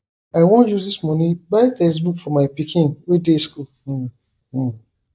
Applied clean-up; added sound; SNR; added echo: neural mask model DeepFilterNet 3.